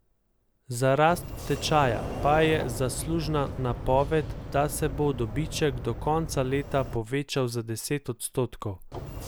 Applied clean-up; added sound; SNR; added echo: none; Sliding door; 9 dB; none.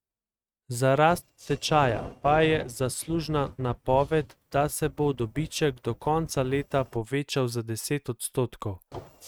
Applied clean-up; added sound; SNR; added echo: neural mask model RNNoise.